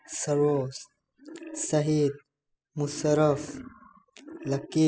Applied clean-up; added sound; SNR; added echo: classical method spectral subtraction.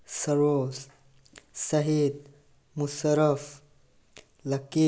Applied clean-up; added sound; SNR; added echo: none; none; none; none.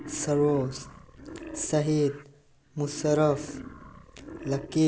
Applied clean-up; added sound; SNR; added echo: none; Wild animals; 13 dB; none.